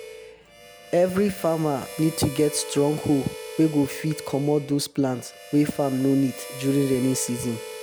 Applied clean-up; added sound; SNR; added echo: none; Harmonica; 14 dB; none.